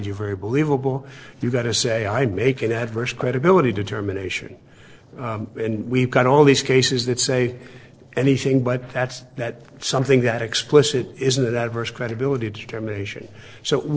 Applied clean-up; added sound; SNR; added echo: neural separator model SepFormer DNS4.